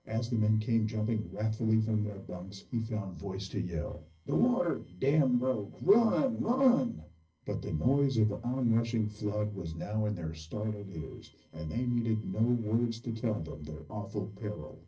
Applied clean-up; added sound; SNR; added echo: neural separator model SepFormer DNS4.